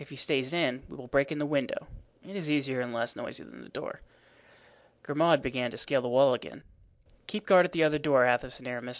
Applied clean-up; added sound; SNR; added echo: none; none; none; none.